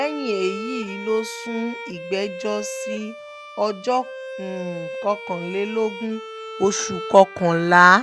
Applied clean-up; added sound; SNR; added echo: none; Bowed string instrument; 12 dB; none.